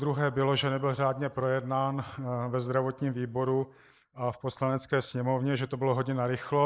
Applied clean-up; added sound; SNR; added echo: neural mask model Resemble Enhance denoiser.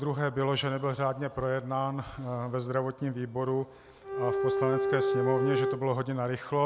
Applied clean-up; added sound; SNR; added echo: none; Bowed string instrument; -2 dB; none.